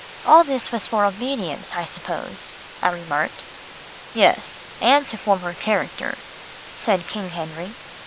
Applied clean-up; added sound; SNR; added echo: none; Water; 14 dB; none.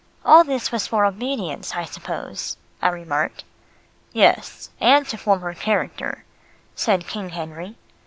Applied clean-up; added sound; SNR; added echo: none; none; none; none.